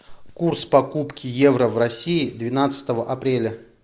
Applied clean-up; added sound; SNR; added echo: none; none; none; none.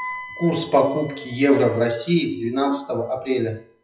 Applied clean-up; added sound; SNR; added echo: classical method WPE with log-MMSE.